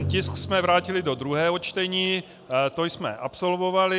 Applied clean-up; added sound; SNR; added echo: none; Drum; 12 dB; none.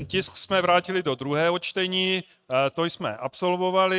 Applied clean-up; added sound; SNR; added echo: neural mask model RNNoise.